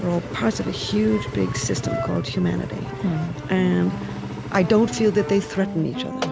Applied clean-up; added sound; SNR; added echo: none; Engine; 7 dB; none.